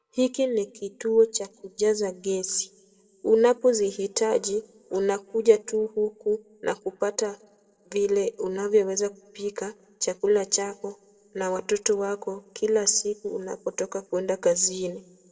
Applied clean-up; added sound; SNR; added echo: none; none; none; reverberation time 0.5 s.